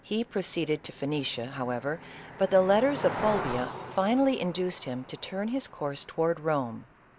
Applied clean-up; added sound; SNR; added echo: none; Cricket; 12 dB; none.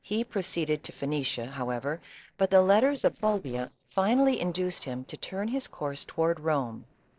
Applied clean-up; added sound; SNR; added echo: neural separator model SepFormer DNS4.